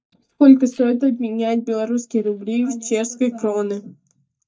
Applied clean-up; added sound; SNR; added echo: neural mask model DeepFilterNet 3.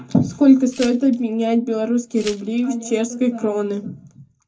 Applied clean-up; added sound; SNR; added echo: none; Glass; 20 dB; reverberation time 0.3 s.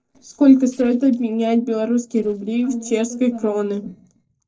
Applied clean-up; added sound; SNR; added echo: neural separator model SepFormer DNS4.